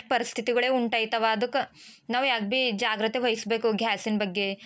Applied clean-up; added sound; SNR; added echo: none; none; none; none.